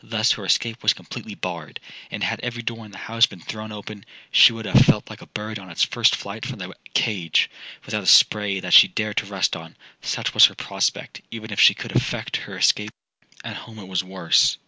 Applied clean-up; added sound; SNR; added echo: none; none; none; none.